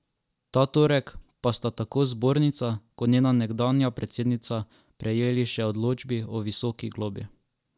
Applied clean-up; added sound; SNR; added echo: none; none; none; none.